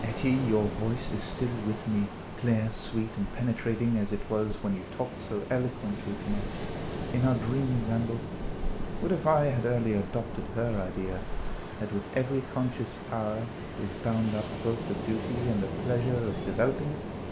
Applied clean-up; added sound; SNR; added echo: none; Ocean; 5 dB; reverberation time 0.4 s.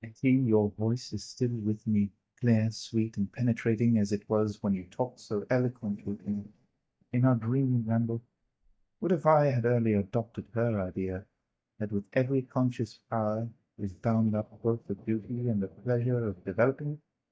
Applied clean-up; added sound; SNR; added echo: neural mask model DeepFilterNet 3.